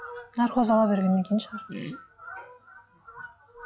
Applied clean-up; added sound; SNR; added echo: classical method log-MMSE.